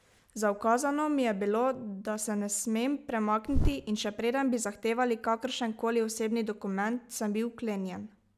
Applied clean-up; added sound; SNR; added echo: none; Bird; 4 dB; none.